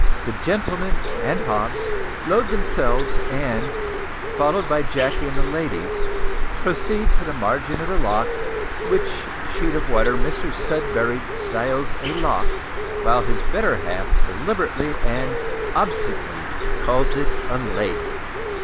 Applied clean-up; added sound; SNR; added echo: none; Bird; -5 dB; none.